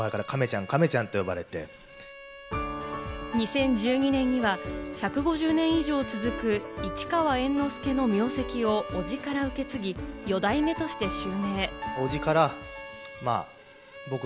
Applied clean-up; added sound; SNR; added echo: none; Bowed string instrument; 17 dB; none.